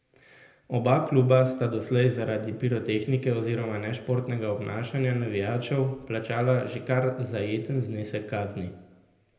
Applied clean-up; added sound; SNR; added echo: none; none; none; reverberation time 0.7 s.